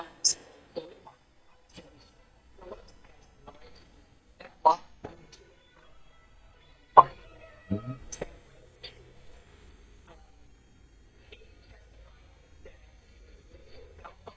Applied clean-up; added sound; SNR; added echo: neural mask model DeepFilterNet 3.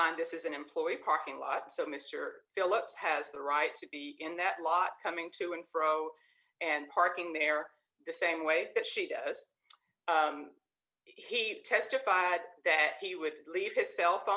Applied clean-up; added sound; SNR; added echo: none; none; none; none.